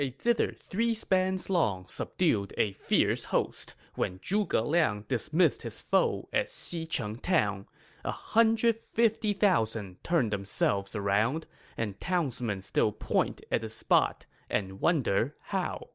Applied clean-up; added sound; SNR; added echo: none; none; none; none.